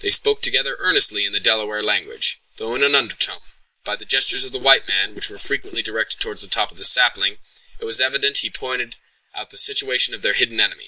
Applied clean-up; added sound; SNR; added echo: neural mask model Resemble Enhance denoiser.